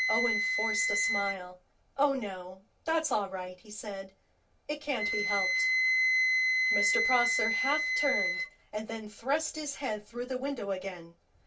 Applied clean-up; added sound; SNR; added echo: none; Wind instrument, woodwind instrument; -2 dB; reverberation time 0.1 s.